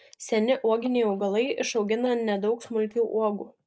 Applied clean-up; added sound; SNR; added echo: neural mask model DeepFilterNet 3.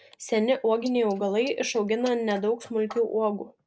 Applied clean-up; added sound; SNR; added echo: neural mask model Resemble Enhance denoiser.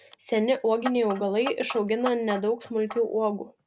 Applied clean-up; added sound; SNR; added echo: none; Clock; 12 dB; none.